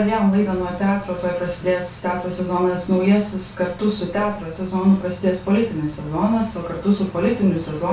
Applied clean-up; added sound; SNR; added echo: none; Insect; 18 dB; reverberation time 0.3 s.